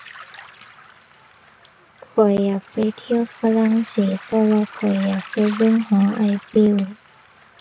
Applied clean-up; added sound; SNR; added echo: none; Waves, surf; 20 dB; none.